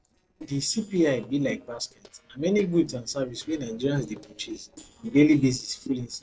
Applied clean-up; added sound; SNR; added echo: neural separator model SepFormer DNS4.